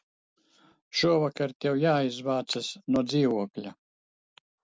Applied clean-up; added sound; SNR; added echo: none; none; none; none.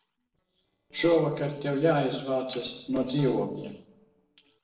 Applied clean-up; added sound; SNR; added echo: neural separator model SepFormer DNS4.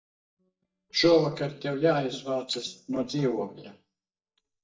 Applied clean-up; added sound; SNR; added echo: neural mask model DeepFilterNet 3.